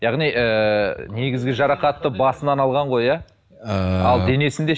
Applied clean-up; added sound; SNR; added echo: none; none; none; none.